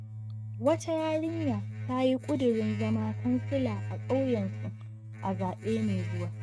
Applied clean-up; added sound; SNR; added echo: neural mask model RNNoise.